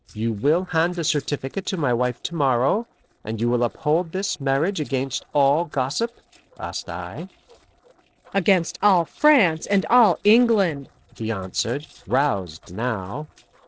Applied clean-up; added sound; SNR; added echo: neural separator model SepFormer DNS4.